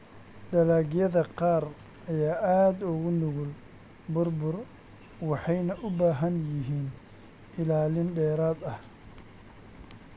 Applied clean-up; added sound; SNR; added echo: none; none; none; none.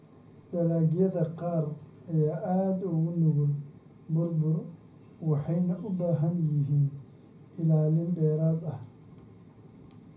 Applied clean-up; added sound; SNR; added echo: none; none; none; reverberation time 0.4 s.